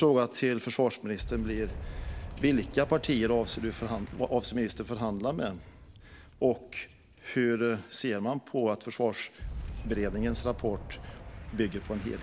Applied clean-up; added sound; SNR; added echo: none; Boom; 12 dB; none.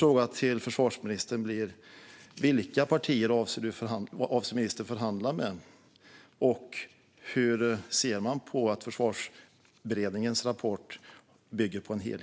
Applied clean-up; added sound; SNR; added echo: none; none; none; none.